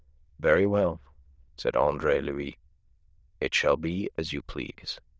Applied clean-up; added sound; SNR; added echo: neural diffusion model UNIVERSE++.